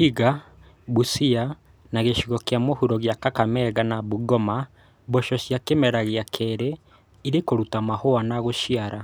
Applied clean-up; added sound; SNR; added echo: none; none; none; none.